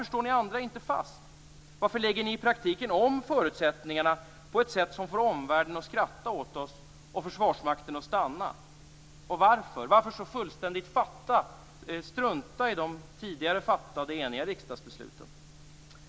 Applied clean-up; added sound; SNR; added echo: none; none; none; none.